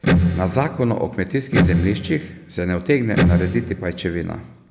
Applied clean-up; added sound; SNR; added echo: none; Electric guitar; -1 dB; none.